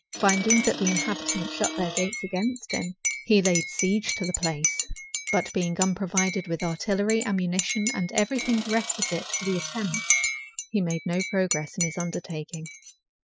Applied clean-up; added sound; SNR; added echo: classical method Wiener filter.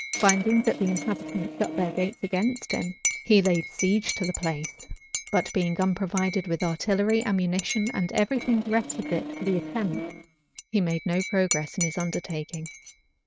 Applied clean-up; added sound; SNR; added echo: neural mask model RNNoise.